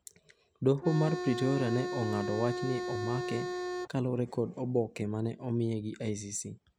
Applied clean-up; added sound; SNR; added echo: none; Organ; 3 dB; none.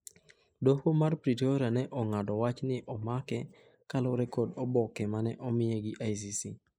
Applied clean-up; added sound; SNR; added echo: neural mask model Resemble Enhance denoiser.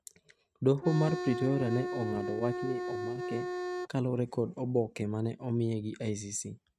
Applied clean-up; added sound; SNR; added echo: neural mask model RNNoise.